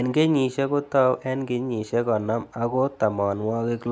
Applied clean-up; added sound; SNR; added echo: none; none; none; none.